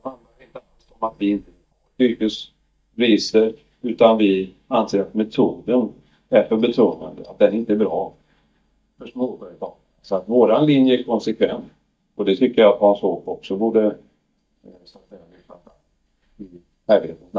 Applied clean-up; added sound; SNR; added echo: neural mask model DeepFilterNet 3.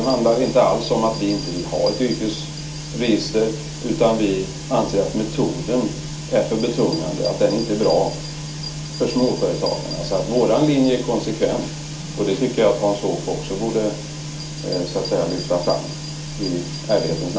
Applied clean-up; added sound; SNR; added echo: none; Bell; 18 dB; reverberation time 0.4 s.